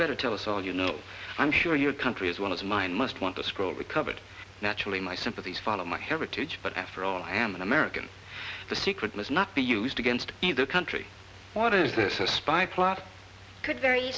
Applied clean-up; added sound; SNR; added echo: none; none; none; none.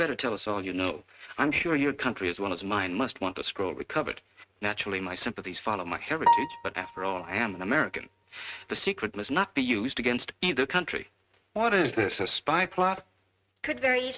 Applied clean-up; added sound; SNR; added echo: neural mask model RNNoise.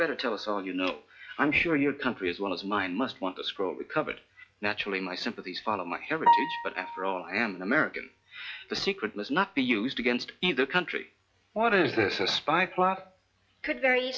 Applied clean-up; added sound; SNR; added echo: classical method log-MMSE.